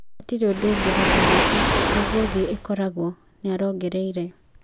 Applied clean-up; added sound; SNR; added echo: none; Waves, surf; -1 dB; none.